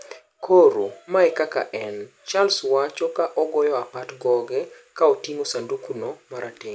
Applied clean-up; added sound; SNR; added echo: none; none; none; none.